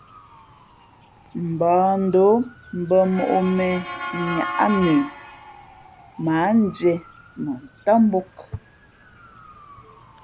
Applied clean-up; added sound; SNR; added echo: none; Motor vehicle (road) / Siren; 14 dB; none.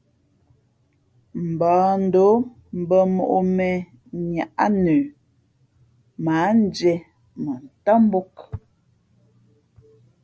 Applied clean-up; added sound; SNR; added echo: none; none; none; none.